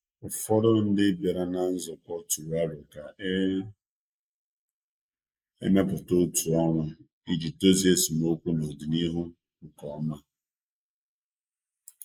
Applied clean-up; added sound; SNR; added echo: neural mask model Resemble Enhance denoiser.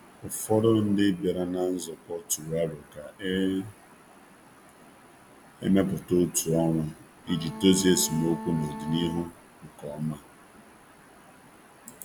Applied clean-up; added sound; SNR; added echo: none; Bowed string instrument; 10 dB; none.